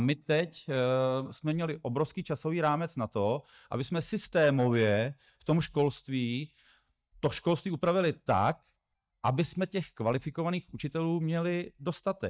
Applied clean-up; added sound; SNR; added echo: neural mask model DeepFilterNet 3.